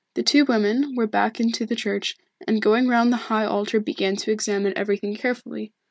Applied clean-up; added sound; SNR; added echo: none; none; none; none.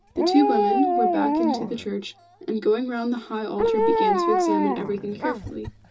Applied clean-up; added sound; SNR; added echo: none; Dog; -1 dB; reverberation time 0.2 s.